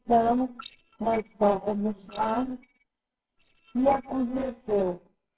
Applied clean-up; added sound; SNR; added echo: neural separator model SepFormer WHAMR!.